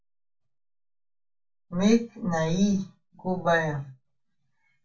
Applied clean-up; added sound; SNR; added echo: none; none; none; reverberation time 0.2 s.